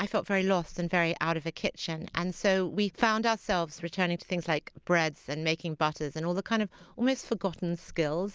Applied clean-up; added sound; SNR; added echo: none; none; none; none.